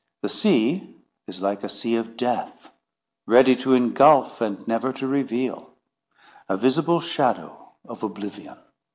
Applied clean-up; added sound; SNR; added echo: none; none; none; none.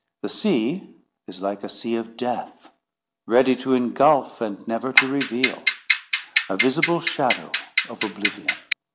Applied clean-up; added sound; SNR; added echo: none; Clock; 0 dB; none.